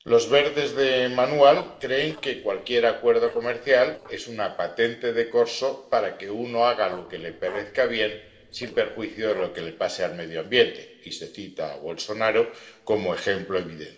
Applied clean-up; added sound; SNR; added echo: neural separator model SepFormer DNS4.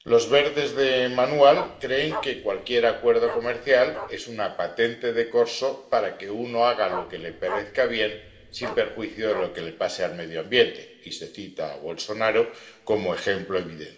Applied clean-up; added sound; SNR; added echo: none; Bark; 13 dB; reverberation time 1.7 s.